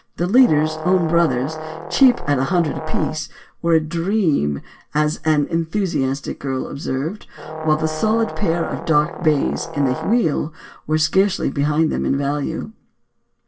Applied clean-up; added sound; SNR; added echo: none; Brass instrument; 10 dB; reverberation time 0.1 s.